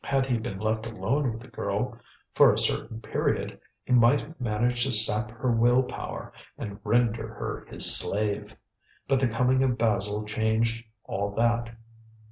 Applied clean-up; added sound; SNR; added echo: none; none; none; none.